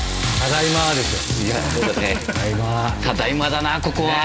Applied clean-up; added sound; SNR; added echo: none; Toilet flush / Water; 8 dB; none.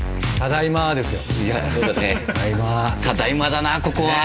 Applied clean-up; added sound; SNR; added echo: none; none; none; none.